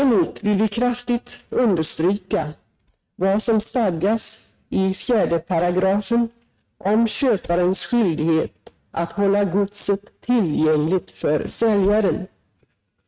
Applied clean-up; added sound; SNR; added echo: neural mask model RNNoise.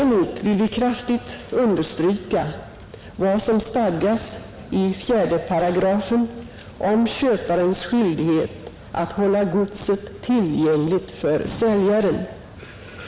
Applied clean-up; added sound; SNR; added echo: none; none; none; none.